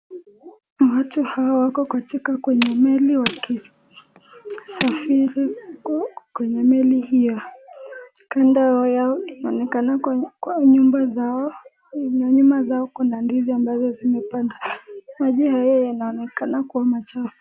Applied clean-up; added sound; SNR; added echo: none; Tools; 12 dB; none.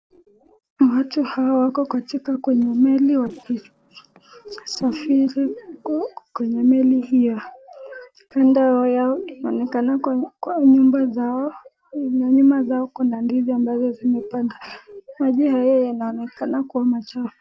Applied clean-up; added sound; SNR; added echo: neural separator model SepFormer DNS4.